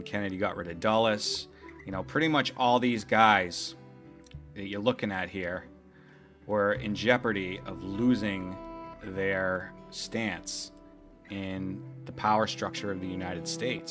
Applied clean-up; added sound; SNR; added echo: none; none; none; none.